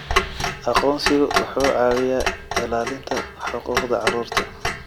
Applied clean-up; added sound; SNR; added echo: none; Clock; 2 dB; none.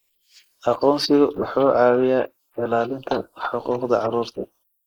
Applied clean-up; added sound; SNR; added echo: neural mask model Resemble Enhance denoiser.